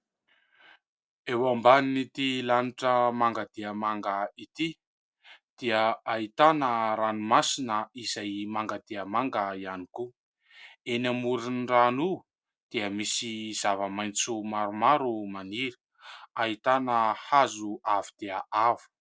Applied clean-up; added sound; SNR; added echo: none; none; none; none.